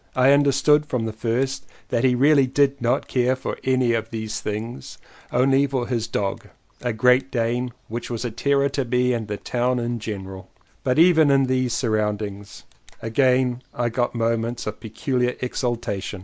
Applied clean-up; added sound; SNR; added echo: none; none; none; none.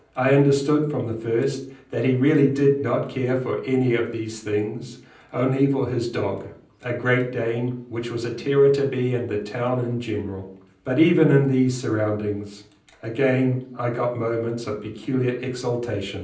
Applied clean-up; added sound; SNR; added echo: none; none; none; reverberation time 0.6 s.